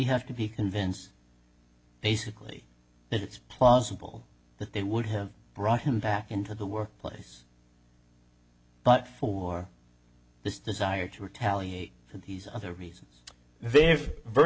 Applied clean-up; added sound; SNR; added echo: none; none; none; none.